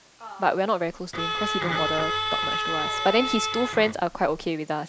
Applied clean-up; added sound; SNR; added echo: none; Bowed string instrument; 2 dB; none.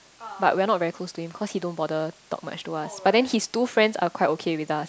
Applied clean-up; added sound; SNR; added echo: none; none; none; none.